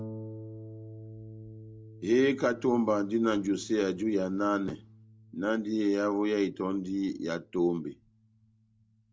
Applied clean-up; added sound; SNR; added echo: none; Harp; 17 dB; none.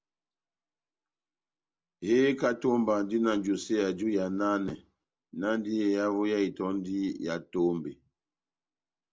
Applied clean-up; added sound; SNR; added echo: none; none; none; none.